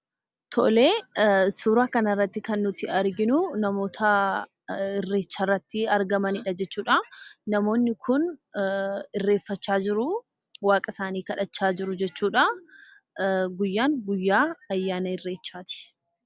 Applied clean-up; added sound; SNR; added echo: none; none; none; none.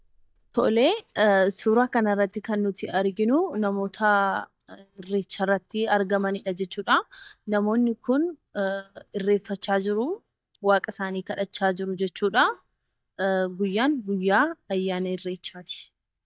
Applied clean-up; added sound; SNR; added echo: neural mask model DeepFilterNet 3.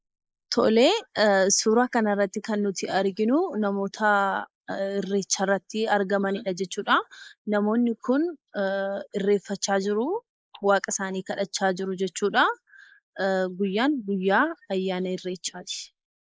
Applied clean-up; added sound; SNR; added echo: neural mask model Resemble Enhance denoiser.